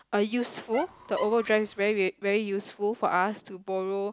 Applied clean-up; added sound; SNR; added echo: none; Squeak; 15 dB; none.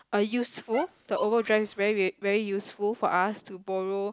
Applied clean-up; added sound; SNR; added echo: neural mask model Resemble Enhance denoiser.